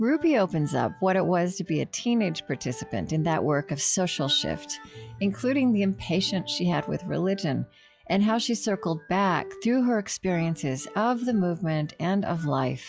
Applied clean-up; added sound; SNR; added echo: classical method log-MMSE.